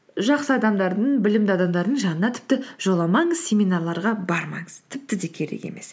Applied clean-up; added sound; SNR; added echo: none; none; none; none.